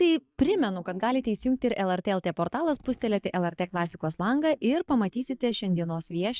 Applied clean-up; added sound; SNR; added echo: neural mask model DeepFilterNet 3.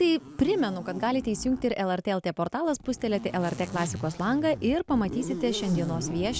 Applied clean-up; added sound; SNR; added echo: none; Zipper (clothing); 10 dB; none.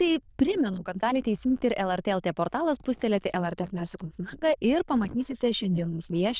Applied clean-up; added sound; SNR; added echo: neural diffusion model UNIVERSE++.